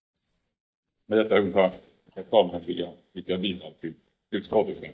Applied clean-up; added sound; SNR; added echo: neural mask model DeepFilterNet 3.